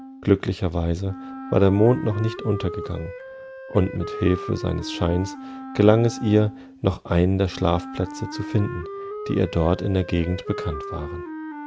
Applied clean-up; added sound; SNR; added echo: none; Wind instrument, woodwind instrument; 12 dB; none.